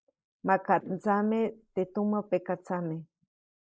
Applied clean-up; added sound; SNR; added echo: neural mask model Resemble Enhance denoiser.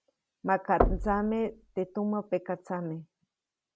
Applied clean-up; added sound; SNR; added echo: none; Knock / Wood; 1 dB; none.